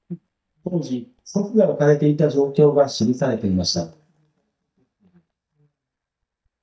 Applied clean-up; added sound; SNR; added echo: neural mask model DeepFilterNet 3.